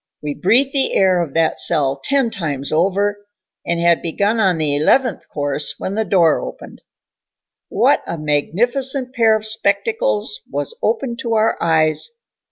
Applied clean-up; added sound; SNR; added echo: none; none; none; none.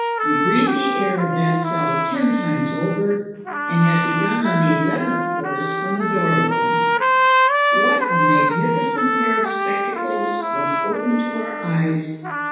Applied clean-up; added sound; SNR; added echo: none; Trumpet; -1 dB; reverberation time 1.2 s.